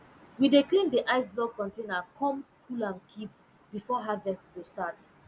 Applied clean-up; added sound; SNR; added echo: none; none; none; none.